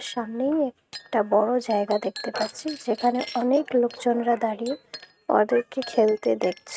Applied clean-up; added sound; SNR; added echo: neural mask model RNNoise.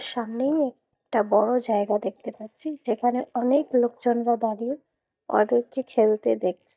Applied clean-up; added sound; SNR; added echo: neural mask model DeepFilterNet 3.